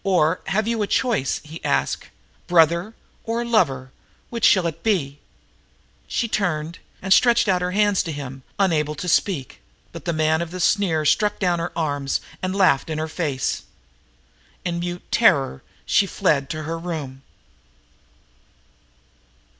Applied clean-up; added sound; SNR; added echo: none; none; none; none.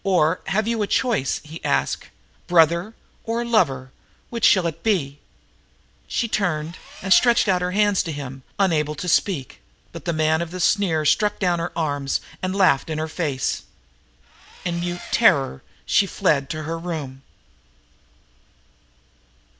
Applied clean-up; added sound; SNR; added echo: none; Engine; 17 dB; none.